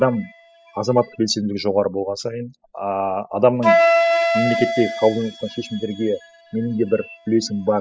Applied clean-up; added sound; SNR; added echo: classical method spectral subtraction.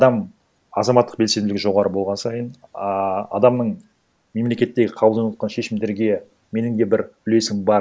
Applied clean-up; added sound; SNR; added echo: none; none; none; none.